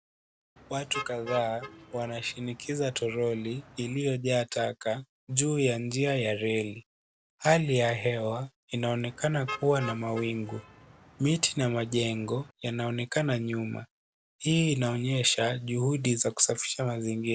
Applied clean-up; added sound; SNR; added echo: none; Motor vehicle (road); 15 dB; none.